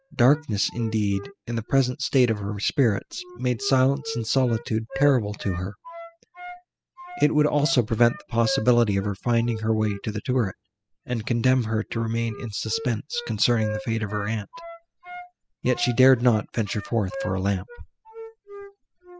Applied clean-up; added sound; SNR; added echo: classical method spectral subtraction.